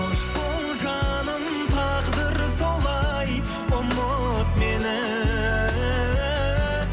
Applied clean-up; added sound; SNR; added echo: none; none; none; none.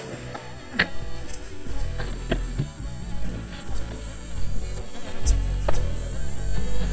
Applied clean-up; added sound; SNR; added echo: neural mask model DeepFilterNet 3.